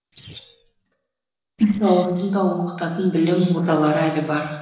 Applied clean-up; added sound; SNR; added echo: neural separator model SepFormer DNS4.